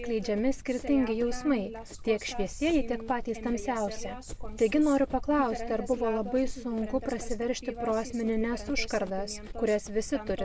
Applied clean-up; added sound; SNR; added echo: none; Run; 9 dB; none.